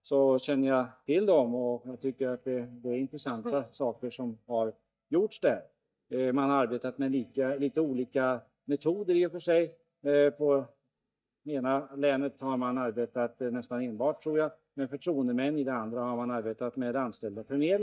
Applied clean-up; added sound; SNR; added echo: neural mask model DeepFilterNet 3.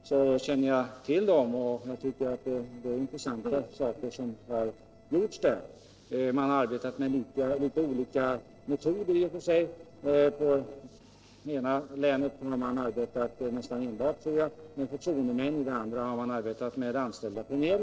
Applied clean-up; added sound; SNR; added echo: neural separator model SepFormer DNS4.